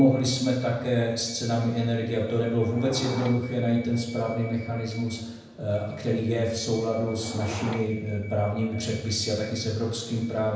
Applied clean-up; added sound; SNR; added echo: none; Subway, metro, underground / Door; 17 dB; reverberation time 0.9 s.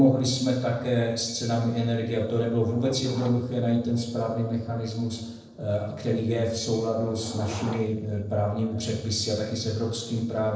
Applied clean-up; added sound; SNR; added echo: neural separator model SepFormer DNS4.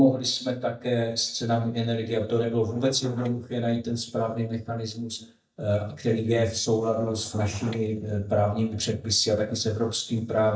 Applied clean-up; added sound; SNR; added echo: neural mask model DeepFilterNet 3.